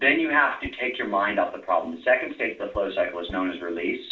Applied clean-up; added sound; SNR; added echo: none; Whoosh, swoosh, swish; 19 dB; reverberation time 0.2 s.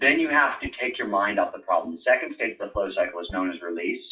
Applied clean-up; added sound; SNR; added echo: classical method WPE with log-MMSE.